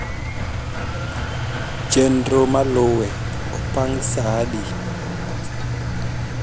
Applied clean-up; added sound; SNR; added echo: none; Engine; 2 dB; none.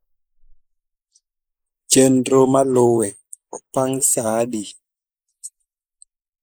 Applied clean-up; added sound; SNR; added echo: neural mask model Resemble Enhance denoiser.